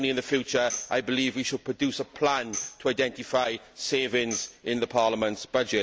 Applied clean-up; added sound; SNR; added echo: none; Tambourine; 14 dB; none.